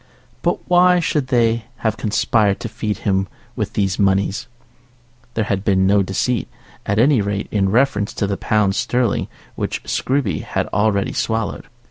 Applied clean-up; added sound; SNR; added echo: none; none; none; none.